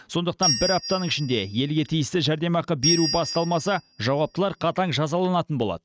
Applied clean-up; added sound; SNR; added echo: neural mask model RNNoise.